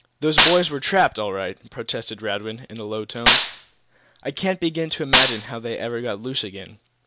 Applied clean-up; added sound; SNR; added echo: none; Gunshot, gunfire; -3 dB; none.